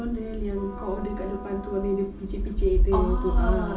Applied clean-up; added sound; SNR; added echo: none; Wind instrument, woodwind instrument; 19 dB; reverberation time 0.4 s.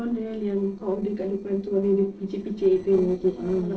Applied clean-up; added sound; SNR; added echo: neural separator model SepFormer DNS4.